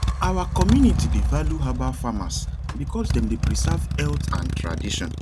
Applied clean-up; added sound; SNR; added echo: none; Motorcycle; -3 dB; none.